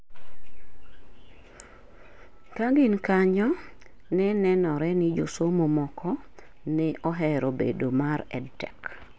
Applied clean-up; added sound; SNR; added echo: none; none; none; none.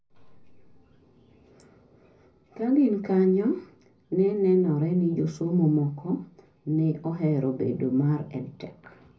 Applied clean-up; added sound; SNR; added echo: none; none; none; reverberation time 0.4 s.